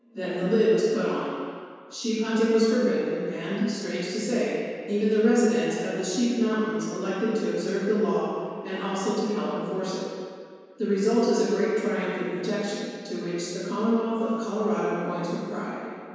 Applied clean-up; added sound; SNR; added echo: none; none; none; reverberation time 1.9 s.